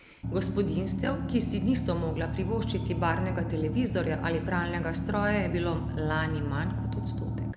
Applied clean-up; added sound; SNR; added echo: none; Engine; 1 dB; none.